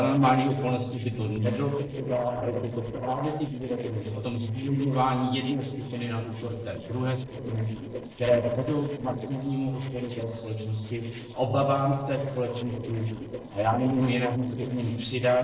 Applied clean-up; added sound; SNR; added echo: neural separator model SepFormer DNS4.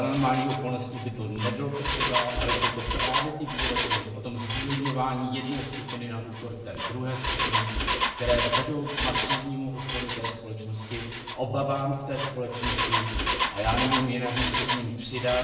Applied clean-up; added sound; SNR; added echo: none; Engine; 0 dB; reverberation time 1.0 s.